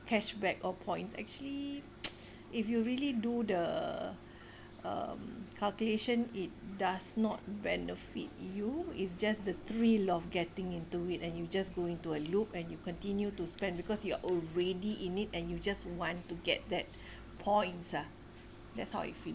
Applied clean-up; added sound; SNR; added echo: none; none; none; none.